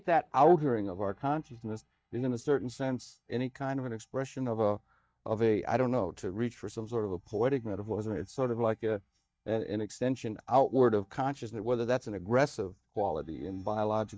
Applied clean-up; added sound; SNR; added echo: neural mask model DeepFilterNet 3.